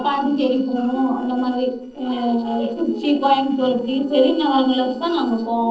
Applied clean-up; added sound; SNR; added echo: neural separator model SepFormer DNS4.